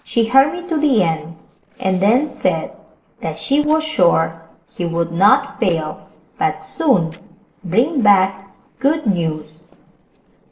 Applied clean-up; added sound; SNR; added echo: neural separator model SepFormer DNS4.